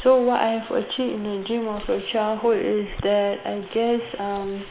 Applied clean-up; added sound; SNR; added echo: neural mask model Resemble Enhance denoiser.